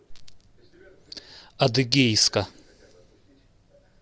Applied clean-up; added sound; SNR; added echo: none; none; none; none.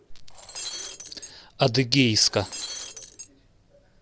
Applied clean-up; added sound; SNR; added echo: none; Shatter; 11 dB; none.